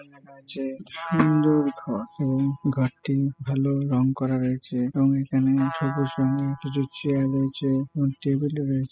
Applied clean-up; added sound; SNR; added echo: classical method spectral subtraction.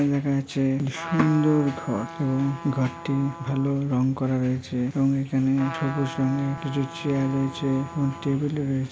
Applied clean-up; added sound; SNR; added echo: none; Trumpet; 15 dB; none.